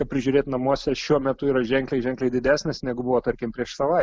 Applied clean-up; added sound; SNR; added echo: none; none; none; none.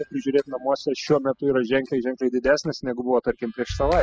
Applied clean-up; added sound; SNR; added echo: classical method spectral subtraction.